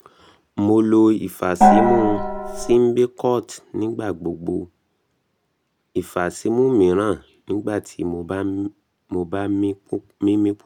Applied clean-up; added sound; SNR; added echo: none; Gong; -4 dB; none.